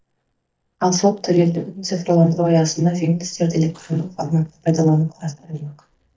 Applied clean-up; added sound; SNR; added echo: neural mask model DeepFilterNet 3.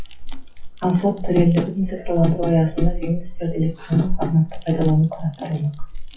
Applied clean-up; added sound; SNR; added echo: classical method WPE with log-MMSE.